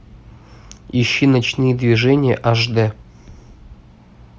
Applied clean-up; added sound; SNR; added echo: none; none; none; none.